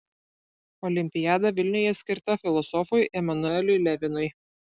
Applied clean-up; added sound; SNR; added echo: none; none; none; none.